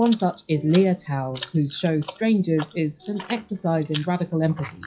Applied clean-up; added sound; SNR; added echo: classical method WPE with log-MMSE.